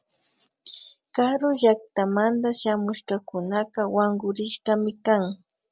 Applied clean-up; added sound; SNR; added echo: none; none; none; none.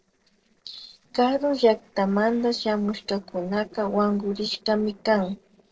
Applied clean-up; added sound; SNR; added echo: neural separator model SepFormer DNS4.